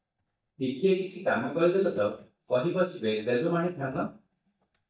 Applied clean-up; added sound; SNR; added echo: neural mask model DeepFilterNet 3.